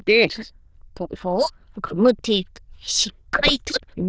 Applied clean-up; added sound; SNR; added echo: neural diffusion model UNIVERSE++.